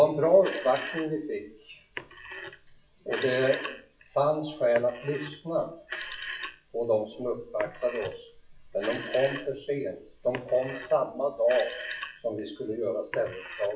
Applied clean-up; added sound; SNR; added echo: classical method WPE with log-MMSE.